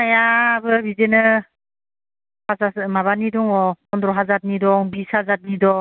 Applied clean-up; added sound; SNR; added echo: none; none; none; none.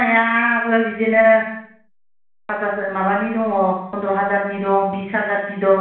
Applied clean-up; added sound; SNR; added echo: none; none; none; reverberation time 0.7 s.